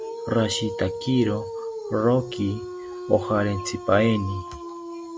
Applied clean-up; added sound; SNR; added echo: none; Dog; 9 dB; none.